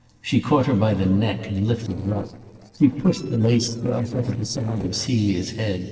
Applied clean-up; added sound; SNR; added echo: neural separator model SepFormer DNS4.